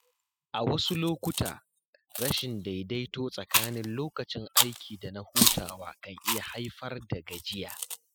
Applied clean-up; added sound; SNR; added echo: classical method spectral subtraction.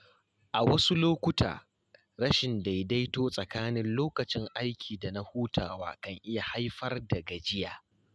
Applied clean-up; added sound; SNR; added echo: none; none; none; none.